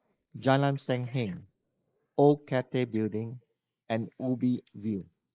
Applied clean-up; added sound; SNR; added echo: neural mask model Resemble Enhance denoiser.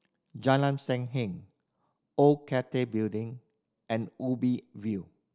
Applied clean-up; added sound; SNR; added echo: none; none; none; none.